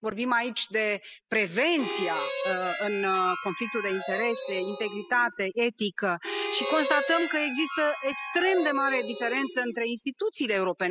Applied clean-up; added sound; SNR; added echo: classical method spectral subtraction.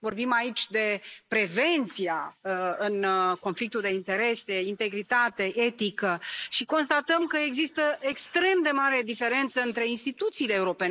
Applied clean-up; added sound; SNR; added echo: neural mask model Resemble Enhance denoiser.